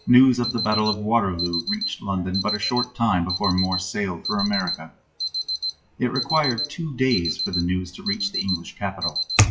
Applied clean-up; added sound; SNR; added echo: classical method WPE with log-MMSE.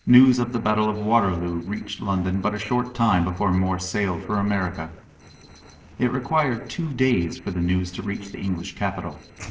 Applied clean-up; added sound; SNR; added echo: neural separator model SepFormer DNS4.